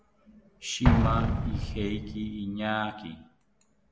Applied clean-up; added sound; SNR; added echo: none; Explosion; -2 dB; none.